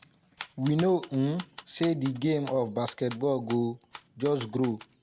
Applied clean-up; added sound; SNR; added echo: none; Typewriter; 18 dB; none.